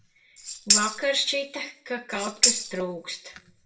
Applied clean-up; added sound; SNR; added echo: none; Tambourine; -5 dB; reverberation time 0.4 s.